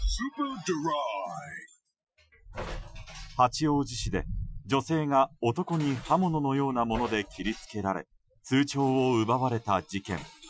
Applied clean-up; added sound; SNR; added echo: classical method Wiener filter.